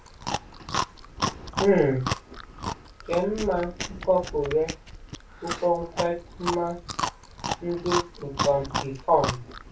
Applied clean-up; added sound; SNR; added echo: none; Chewing, mastication; 5 dB; reverberation time 0.2 s.